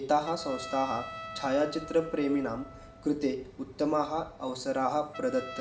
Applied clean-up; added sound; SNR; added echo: none; Trumpet; 15 dB; reverberation time 1.7 s.